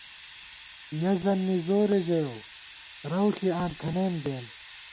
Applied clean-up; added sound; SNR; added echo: none; Hiss; 18 dB; none.